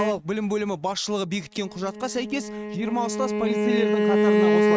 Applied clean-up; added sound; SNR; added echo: neural mask model RNNoise.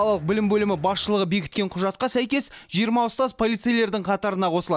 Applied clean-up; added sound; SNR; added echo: none; none; none; none.